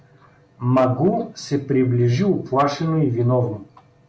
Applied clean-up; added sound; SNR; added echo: none; none; none; none.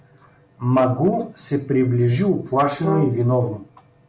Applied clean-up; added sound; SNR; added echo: none; Brass instrument; 6 dB; none.